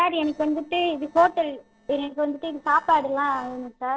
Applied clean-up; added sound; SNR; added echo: neural separator model SepFormer DNS4.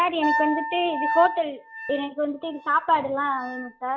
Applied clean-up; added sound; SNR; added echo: classical method log-MMSE.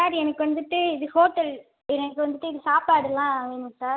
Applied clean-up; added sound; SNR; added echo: none; none; none; none.